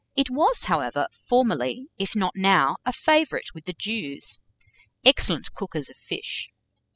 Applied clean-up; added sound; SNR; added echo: classical method spectral subtraction.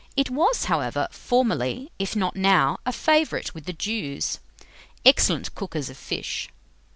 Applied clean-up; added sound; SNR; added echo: none; none; none; none.